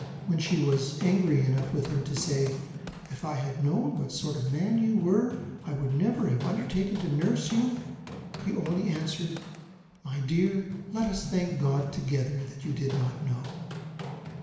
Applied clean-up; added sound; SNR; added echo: none; Run; 11 dB; reverberation time 1.0 s.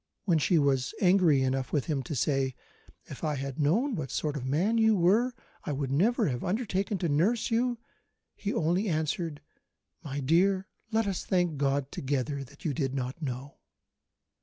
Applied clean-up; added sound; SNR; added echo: none; none; none; none.